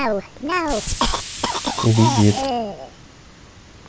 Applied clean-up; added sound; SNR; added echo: none; Cough; 1 dB; none.